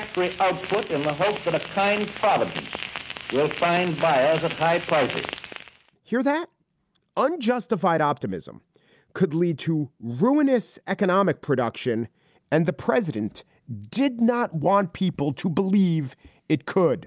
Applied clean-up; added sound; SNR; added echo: none; none; none; none.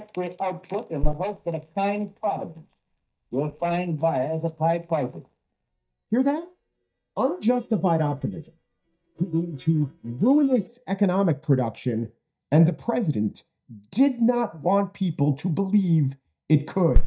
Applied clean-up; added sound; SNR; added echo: neural mask model DeepFilterNet 3.